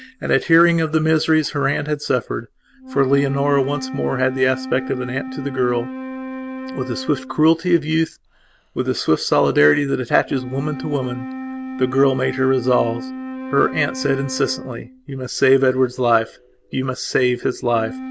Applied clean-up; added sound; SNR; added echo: none; Wind instrument, woodwind instrument; 12 dB; none.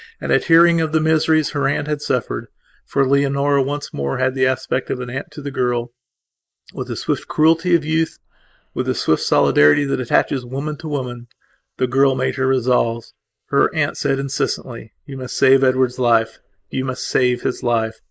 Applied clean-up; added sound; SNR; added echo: neural mask model Resemble Enhance denoiser.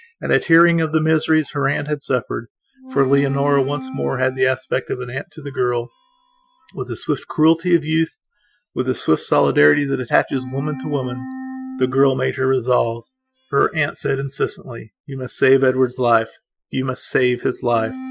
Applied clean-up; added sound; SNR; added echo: classical method Wiener filter.